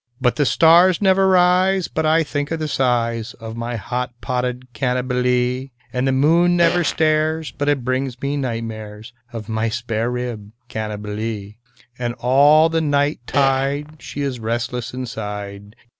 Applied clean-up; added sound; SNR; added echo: none; Fart; 11 dB; none.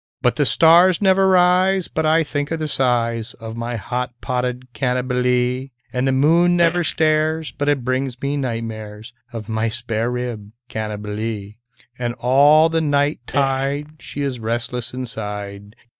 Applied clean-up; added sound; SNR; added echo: neural mask model DeepFilterNet 3.